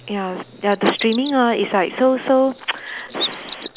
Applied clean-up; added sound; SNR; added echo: none; Bird vocalization, bird call, bird song; 14 dB; none.